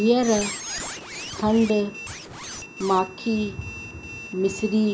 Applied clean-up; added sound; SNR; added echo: none; Squeak; 11 dB; none.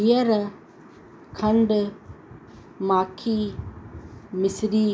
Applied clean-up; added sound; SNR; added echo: none; none; none; none.